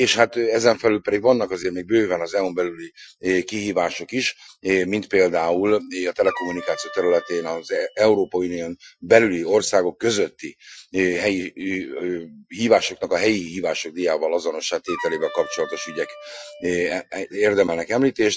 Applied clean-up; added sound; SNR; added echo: classical method Wiener filter.